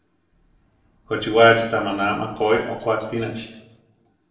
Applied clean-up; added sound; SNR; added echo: neural separator model SepFormer DNS4.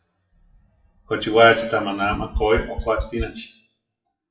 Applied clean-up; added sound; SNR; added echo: classical method WPE with log-MMSE.